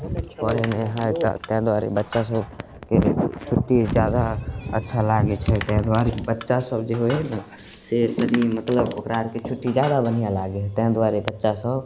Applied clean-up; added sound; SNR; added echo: none; Crushing; 18 dB; none.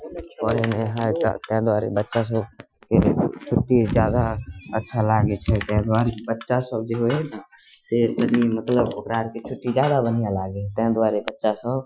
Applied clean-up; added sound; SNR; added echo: classical method Wiener filter.